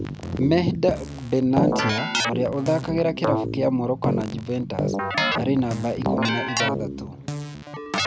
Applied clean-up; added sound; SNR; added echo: none; Keyboard (musical); 2 dB; none.